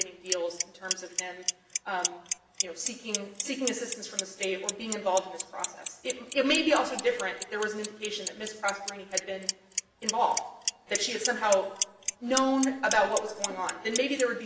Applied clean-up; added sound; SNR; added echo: none; Clock; 5 dB; reverberation time 1.4 s.